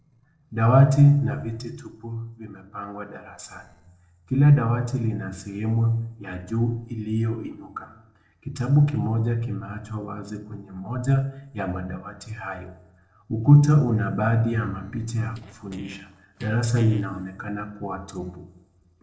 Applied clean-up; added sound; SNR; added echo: neural separator model SepFormer DNS4.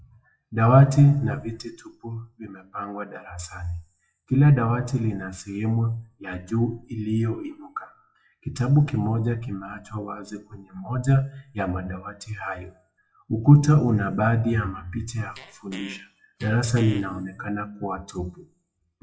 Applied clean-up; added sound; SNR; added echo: classical method WPE with log-MMSE.